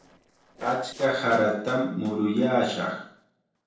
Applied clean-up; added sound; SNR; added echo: neural separator model SepFormer DNS4.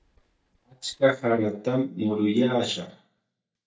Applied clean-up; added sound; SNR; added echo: neural mask model DeepFilterNet 3.